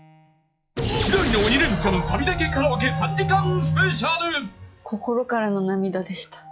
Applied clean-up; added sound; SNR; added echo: classical method log-MMSE.